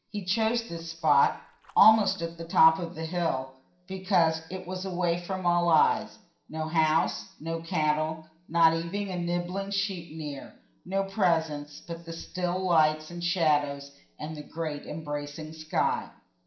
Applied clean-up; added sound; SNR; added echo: neural separator model SepFormer DNS4.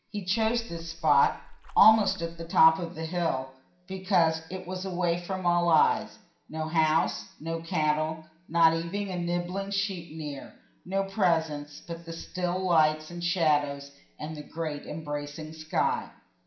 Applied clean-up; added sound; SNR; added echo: none; Splash, splatter; 14 dB; reverberation time 0.5 s.